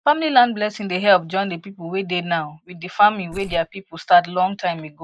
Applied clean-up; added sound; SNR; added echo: neural mask model Resemble Enhance denoiser.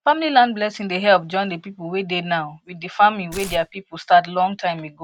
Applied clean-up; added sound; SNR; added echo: none; Tearing; 15 dB; none.